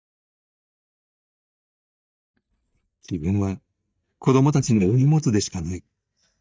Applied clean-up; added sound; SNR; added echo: neural mask model DeepFilterNet 3.